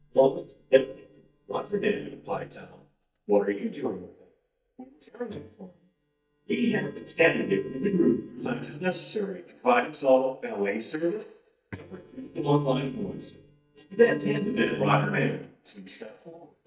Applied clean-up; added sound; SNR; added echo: neural mask model DeepFilterNet 3.